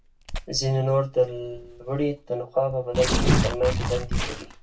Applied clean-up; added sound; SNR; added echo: none; Tearing; 1 dB; reverberation time 0.2 s.